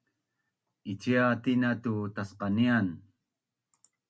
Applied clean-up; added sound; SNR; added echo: none; none; none; none.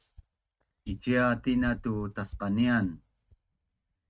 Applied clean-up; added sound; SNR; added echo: neural mask model RNNoise.